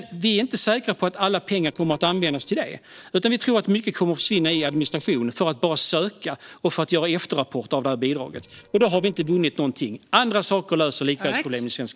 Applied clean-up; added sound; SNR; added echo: neural separator model SepFormer DNS4.